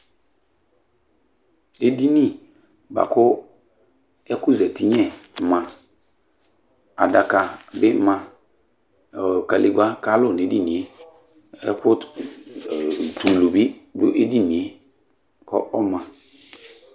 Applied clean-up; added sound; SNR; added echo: none; none; none; none.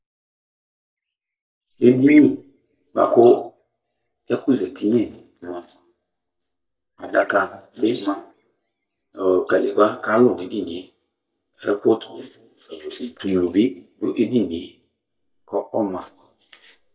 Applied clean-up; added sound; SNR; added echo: neural mask model DeepFilterNet 3.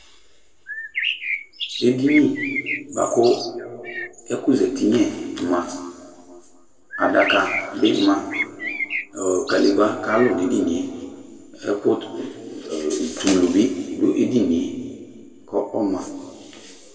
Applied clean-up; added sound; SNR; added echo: none; Bird; 7 dB; reverberation time 1.8 s.